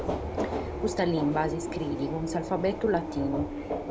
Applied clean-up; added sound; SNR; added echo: none; Subway, metro, underground; 2 dB; none.